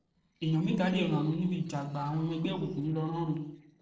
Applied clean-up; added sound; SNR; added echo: neural separator model SepFormer DNS4.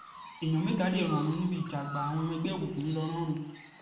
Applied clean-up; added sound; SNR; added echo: none; Chirp, tweet; 13 dB; reverberation time 0.8 s.